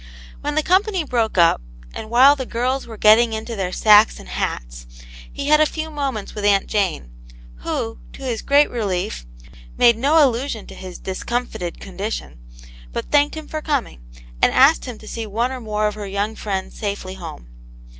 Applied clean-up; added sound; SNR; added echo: none; none; none; none.